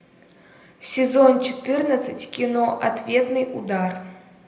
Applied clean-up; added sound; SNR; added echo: none; none; none; reverberation time 0.7 s.